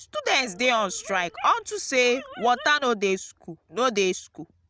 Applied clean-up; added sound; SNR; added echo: none; Dog; 18 dB; none.